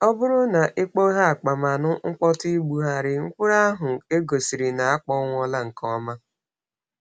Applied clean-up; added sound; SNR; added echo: none; none; none; none.